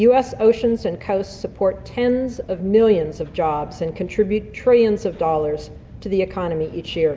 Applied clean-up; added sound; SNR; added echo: none; none; none; none.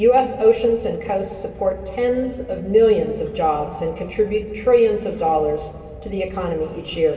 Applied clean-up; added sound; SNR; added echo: none; none; none; reverberation time 2.7 s.